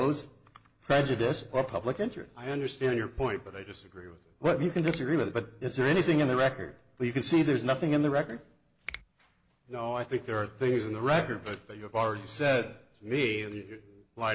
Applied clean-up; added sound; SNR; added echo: none; Finger snapping; 20 dB; none.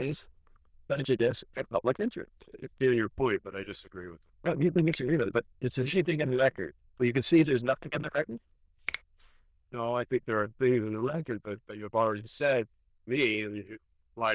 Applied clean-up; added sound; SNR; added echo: neural diffusion model UNIVERSE++.